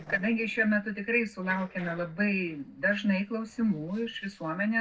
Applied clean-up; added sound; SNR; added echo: neural separator model SepFormer DNS4.